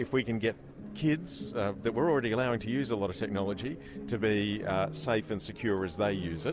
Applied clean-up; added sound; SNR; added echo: none; none; none; none.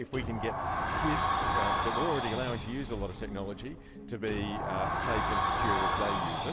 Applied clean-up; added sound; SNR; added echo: none; Sliding door; -4 dB; none.